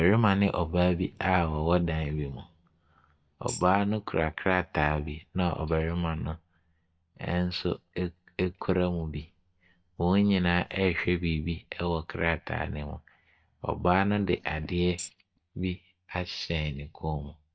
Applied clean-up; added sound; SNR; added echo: neural mask model DeepFilterNet 3.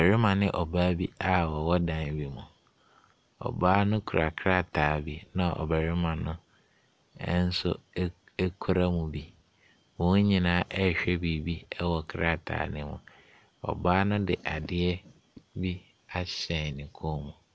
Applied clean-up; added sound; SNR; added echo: none; none; none; none.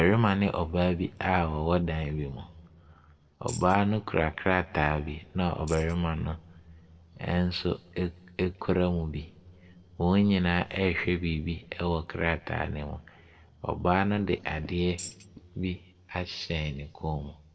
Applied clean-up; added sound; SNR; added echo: neural separator model SepFormer DNS4.